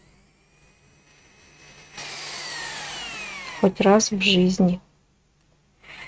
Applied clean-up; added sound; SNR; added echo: neural mask model RNNoise.